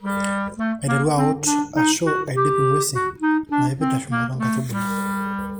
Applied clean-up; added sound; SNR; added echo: none; Wind instrument, woodwind instrument; -3 dB; none.